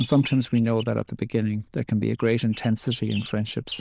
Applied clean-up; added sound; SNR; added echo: neural diffusion model UNIVERSE++.